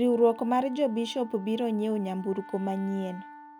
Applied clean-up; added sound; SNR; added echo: none; Wind instrument, woodwind instrument; 18 dB; none.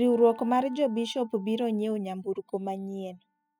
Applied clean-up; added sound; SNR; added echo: classical method spectral subtraction.